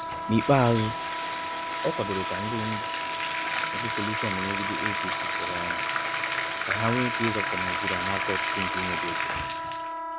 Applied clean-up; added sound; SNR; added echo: none; Wind instrument, woodwind instrument + Bathtub (filling or washing); -1 dB; none.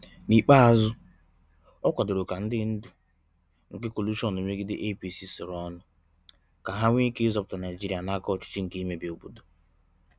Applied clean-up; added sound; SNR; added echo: none; none; none; none.